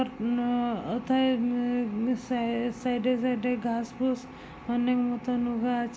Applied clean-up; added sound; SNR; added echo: none; none; none; none.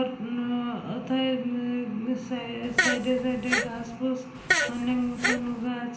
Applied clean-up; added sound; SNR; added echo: none; Fart; 0 dB; reverberation time 0.8 s.